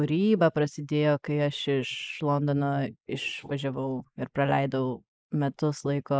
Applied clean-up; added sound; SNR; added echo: neural mask model Resemble Enhance denoiser.